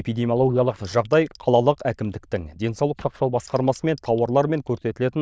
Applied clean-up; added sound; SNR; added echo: neural diffusion model UNIVERSE++.